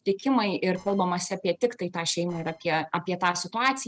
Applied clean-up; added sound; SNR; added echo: neural separator model SepFormer DNS4.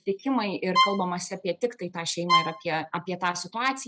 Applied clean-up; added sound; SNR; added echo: classical method log-MMSE.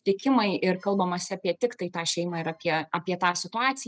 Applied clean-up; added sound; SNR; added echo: neural mask model DeepFilterNet 3.